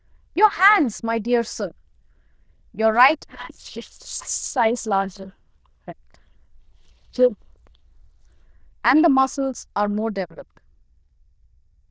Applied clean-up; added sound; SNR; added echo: neural diffusion model UNIVERSE++.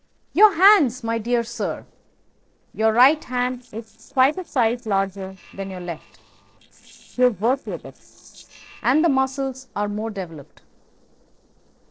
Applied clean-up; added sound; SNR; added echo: neural separator model SepFormer DNS4.